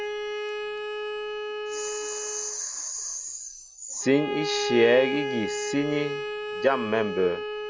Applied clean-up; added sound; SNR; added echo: none; Bowed string instrument; 4 dB; none.